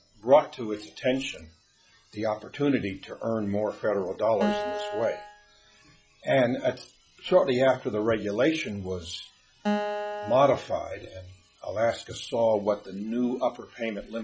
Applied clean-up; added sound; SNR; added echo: classical method log-MMSE.